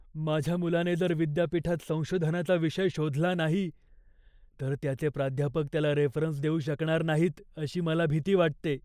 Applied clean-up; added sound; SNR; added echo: neural mask model Resemble Enhance denoiser.